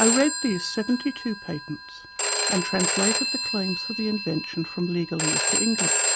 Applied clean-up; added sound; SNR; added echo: none; Telephone; -1 dB; none.